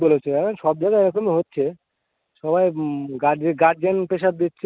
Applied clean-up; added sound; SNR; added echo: none; none; none; none.